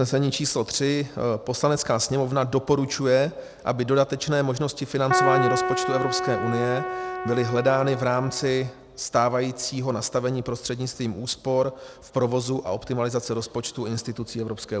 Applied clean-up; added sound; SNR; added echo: none; Keyboard (musical); 2 dB; none.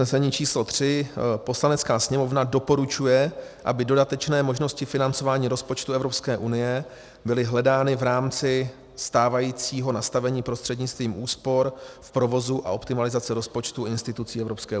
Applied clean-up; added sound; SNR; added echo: none; none; none; none.